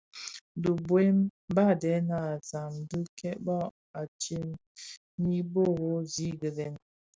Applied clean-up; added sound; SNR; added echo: none; none; none; none.